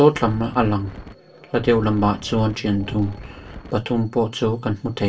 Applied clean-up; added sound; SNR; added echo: none; Wind; 16 dB; reverberation time 0.2 s.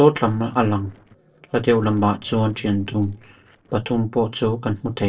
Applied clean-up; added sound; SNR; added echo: neural separator model SepFormer DNS4.